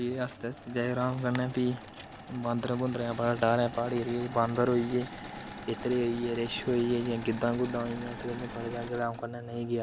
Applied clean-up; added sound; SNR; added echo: none; Engine / Mechanisms; 13 dB; none.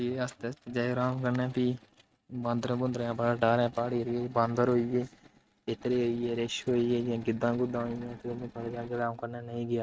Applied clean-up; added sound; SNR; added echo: neural mask model RNNoise.